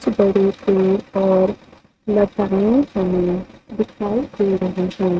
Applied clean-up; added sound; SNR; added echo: neural mask model RNNoise.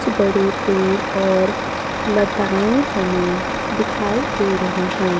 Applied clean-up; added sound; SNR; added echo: none; Truck; 3 dB; none.